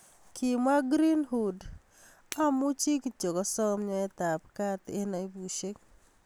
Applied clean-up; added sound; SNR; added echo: none; Shatter; 20 dB; none.